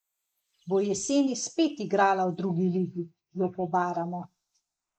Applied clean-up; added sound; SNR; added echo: neural mask model Resemble Enhance denoiser.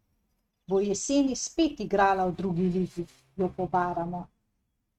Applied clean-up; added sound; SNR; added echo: neural mask model RNNoise.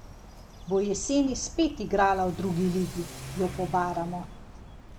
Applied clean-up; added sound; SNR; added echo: none; Bird + Accelerating, revving, vroom / Car; 13 dB; none.